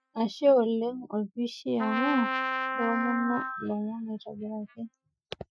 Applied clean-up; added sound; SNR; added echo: classical method Wiener filter.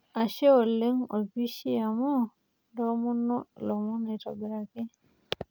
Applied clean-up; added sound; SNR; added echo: none; none; none; none.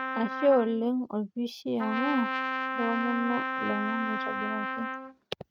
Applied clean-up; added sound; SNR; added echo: neural mask model RNNoise.